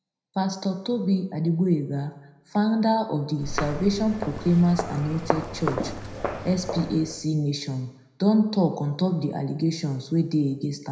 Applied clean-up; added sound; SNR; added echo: none; Walk, footsteps; 6 dB; reverberation time 0.7 s.